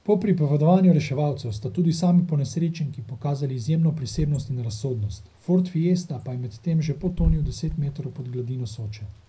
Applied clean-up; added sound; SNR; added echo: none; Wind / Bird; 13 dB; reverberation time 0.4 s.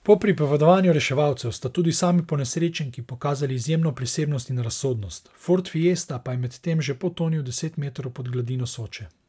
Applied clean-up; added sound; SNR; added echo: none; none; none; none.